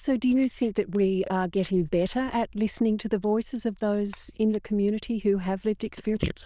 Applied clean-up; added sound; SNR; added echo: neural diffusion model UNIVERSE++.